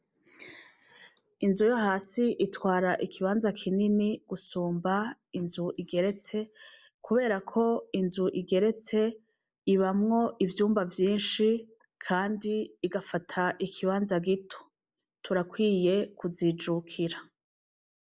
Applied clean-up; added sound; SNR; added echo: neural mask model Resemble Enhance denoiser.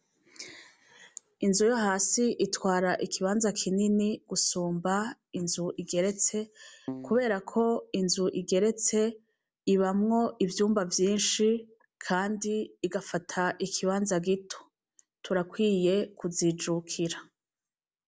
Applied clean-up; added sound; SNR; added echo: none; Keyboard (musical); 11 dB; none.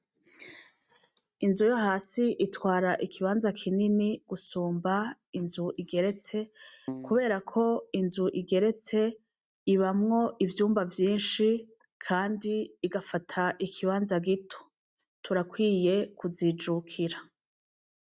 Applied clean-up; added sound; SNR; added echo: neural mask model RNNoise.